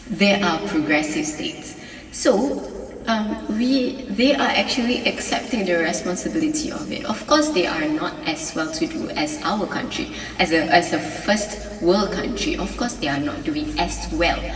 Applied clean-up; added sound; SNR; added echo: none; none; none; reverberation time 2.4 s.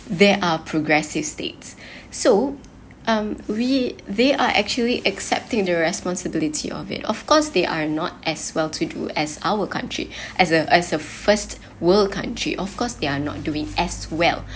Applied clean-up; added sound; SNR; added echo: none; none; none; none.